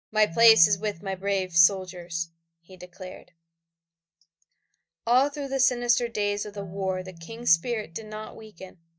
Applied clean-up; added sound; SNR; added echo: neural mask model DeepFilterNet 3.